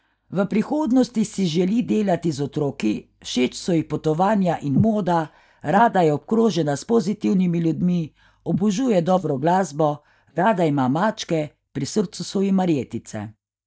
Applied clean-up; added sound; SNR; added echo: neural mask model DeepFilterNet 3.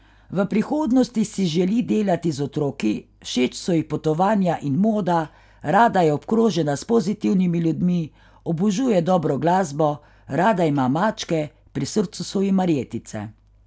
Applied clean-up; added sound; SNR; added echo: none; none; none; none.